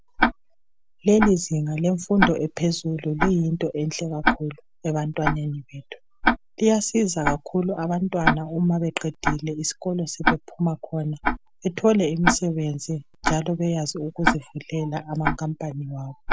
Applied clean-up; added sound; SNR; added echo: none; Tick-tock; 3 dB; none.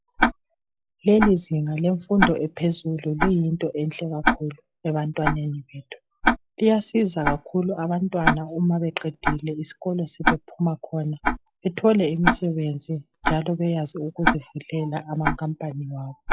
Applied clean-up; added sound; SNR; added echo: classical method log-MMSE.